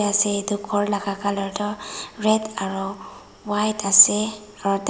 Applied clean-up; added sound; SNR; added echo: none; none; none; none.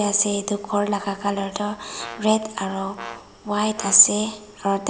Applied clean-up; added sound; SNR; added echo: none; Brass instrument; 18 dB; none.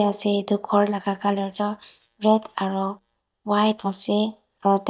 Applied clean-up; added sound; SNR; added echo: neural mask model DeepFilterNet 3.